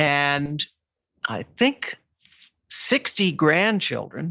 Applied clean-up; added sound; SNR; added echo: none; none; none; none.